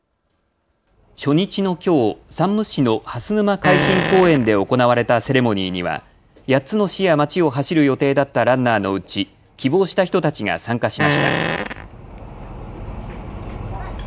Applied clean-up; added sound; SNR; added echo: none; Fart; 2 dB; none.